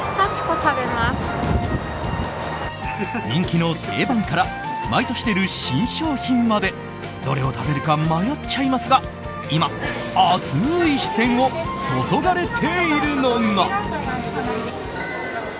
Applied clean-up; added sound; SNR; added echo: none; none; none; none.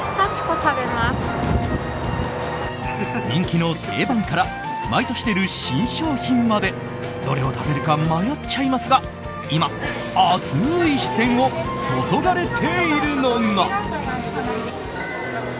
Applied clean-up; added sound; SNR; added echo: none; Bowed string instrument; 13 dB; none.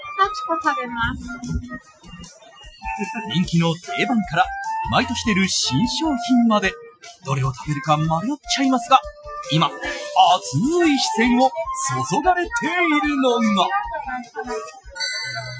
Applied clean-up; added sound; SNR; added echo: classical method Wiener filter.